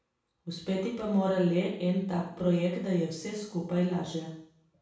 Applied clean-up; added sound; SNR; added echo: none; none; none; reverberation time 0.7 s.